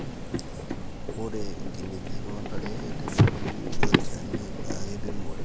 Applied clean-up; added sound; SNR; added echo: none; Rain + Run; -4 dB; none.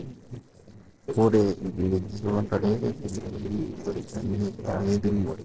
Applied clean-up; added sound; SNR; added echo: neural separator model SepFormer DNS4.